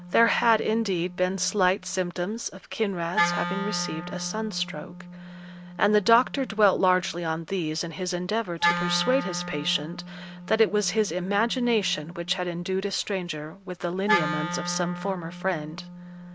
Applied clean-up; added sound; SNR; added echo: none; Wind instrument, woodwind instrument; 8 dB; none.